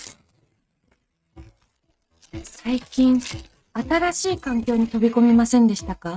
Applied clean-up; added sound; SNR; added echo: neural mask model RNNoise.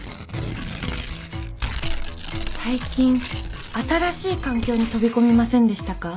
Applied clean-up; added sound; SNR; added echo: none; Tearing; 8 dB; none.